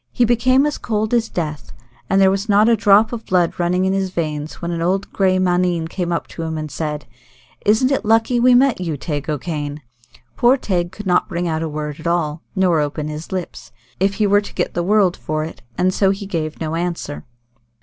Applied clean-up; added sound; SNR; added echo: none; none; none; none.